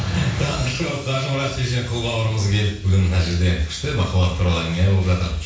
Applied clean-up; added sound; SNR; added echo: none; none; none; reverberation time 0.7 s.